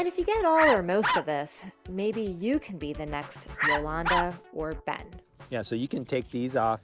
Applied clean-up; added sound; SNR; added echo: none; Bark; 1 dB; none.